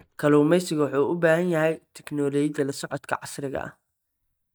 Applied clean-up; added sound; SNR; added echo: neural mask model DeepFilterNet 3.